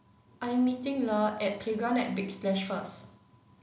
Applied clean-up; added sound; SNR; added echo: none; none; none; none.